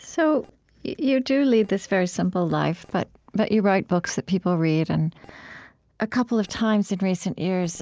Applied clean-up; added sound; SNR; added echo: neural separator model SepFormer DNS4.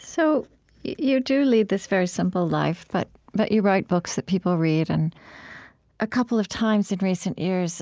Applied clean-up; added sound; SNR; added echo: none; none; none; none.